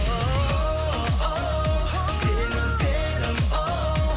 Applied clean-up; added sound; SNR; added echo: none; none; none; none.